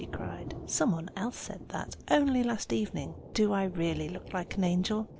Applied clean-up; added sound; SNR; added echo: none; Thunder; 13 dB; none.